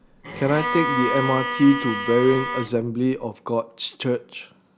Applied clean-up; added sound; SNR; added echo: none; Bowed string instrument; 5 dB; none.